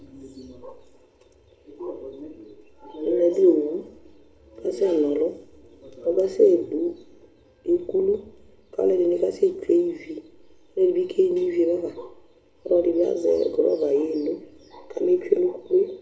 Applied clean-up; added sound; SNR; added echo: none; none; none; reverberation time 0.6 s.